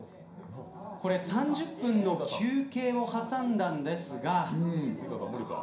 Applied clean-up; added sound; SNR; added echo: none; none; none; reverberation time 0.5 s.